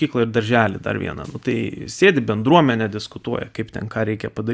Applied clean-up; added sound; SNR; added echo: none; none; none; none.